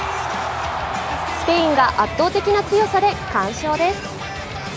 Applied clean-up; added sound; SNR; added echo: none; none; none; none.